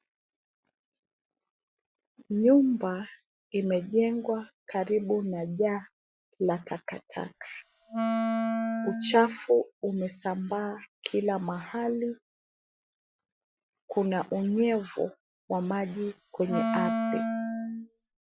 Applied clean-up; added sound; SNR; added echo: classical method Wiener filter.